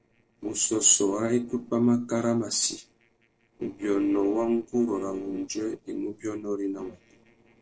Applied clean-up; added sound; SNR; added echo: neural separator model SepFormer DNS4.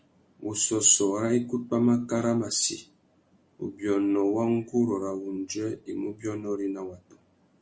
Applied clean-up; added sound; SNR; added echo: none; none; none; none.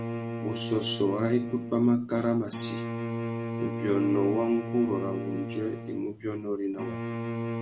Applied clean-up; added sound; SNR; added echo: none; Bowed string instrument; 6 dB; none.